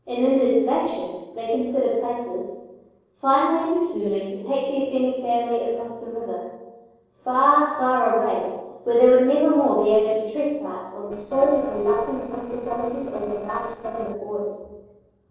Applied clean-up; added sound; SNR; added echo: neural separator model SepFormer DNS4.